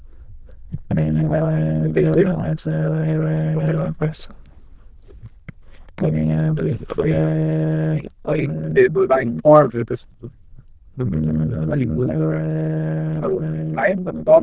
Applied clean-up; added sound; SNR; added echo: neural diffusion model UNIVERSE++.